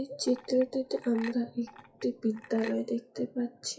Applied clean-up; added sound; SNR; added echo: classical method WPE with log-MMSE.